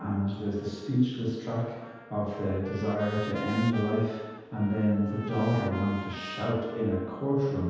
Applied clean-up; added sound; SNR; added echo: none; Trumpet; 15 dB; reverberation time 1.2 s.